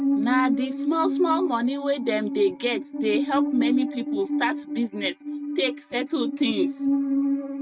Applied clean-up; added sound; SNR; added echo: neural mask model RNNoise.